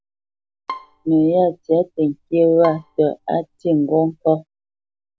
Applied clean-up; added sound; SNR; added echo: none; Bowed string instrument; 19 dB; none.